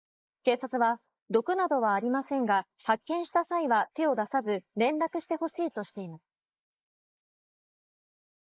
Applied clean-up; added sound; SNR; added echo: neural mask model Resemble Enhance denoiser.